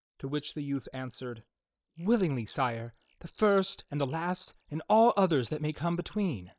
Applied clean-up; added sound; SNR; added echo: neural mask model DeepFilterNet 3.